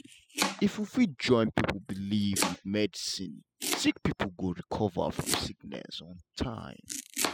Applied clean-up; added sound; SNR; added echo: classical method spectral subtraction.